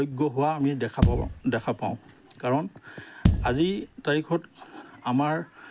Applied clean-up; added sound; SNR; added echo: none; Bass drum; 0 dB; none.